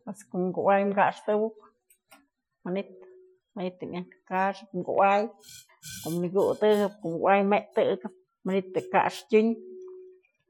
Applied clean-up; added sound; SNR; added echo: classical method Wiener filter.